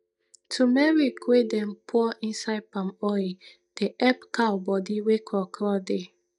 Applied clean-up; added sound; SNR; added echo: neural mask model DeepFilterNet 3.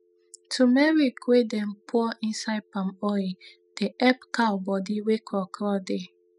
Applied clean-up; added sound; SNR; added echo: classical method spectral subtraction.